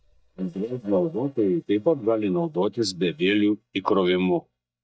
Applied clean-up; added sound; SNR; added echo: neural mask model DeepFilterNet 3.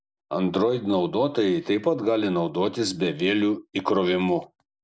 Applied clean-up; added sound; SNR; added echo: none; none; none; none.